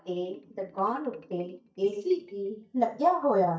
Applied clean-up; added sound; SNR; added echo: neural mask model DeepFilterNet 3.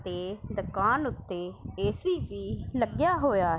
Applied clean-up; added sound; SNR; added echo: none; none; none; none.